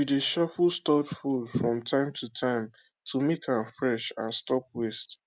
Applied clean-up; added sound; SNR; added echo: none; none; none; none.